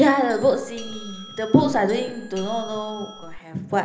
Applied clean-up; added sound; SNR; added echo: none; Doorbell; 16 dB; reverberation time 0.8 s.